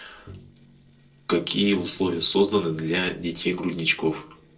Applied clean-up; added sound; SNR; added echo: neural separator model SepFormer DNS4.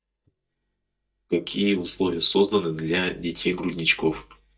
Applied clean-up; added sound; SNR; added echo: neural mask model DeepFilterNet 3.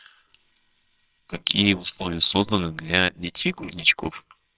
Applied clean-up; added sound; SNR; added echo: neural separator model SepFormer WHAMR!.